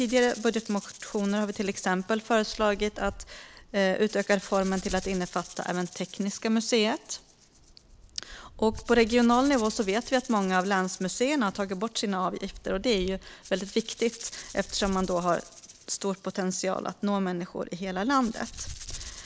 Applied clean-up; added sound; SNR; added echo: none; Rattle (instrument) + Wind; 17 dB; none.